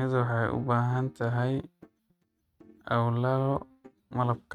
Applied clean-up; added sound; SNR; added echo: neural mask model RNNoise.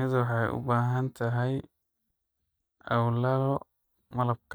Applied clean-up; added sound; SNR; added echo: neural mask model DeepFilterNet 3.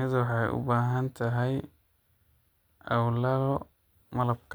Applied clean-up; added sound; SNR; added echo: none; none; none; none.